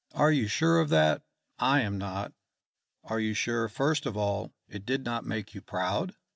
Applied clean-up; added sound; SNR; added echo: none; none; none; none.